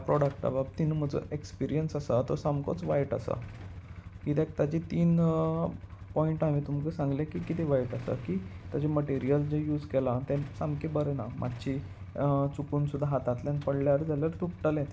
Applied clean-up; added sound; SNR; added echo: none; Idling / Engine starting / Motorcycle / Accelerating, revving, vroom; 14 dB; none.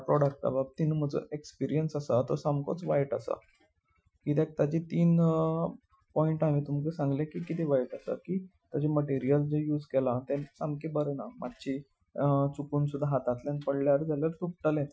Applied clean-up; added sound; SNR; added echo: classical method Wiener filter.